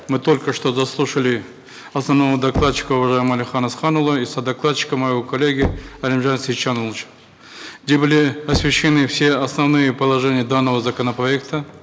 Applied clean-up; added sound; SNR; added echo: none; Knock; 13 dB; none.